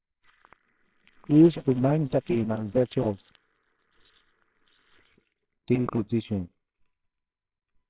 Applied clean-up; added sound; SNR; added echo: neural separator model SepFormer WHAMR!.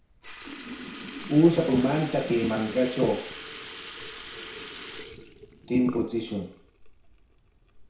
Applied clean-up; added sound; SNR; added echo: none; Sink (filling or washing) / Liquid; 13 dB; reverberation time 0.6 s.